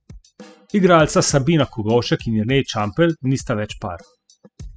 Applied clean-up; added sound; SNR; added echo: classical method spectral subtraction.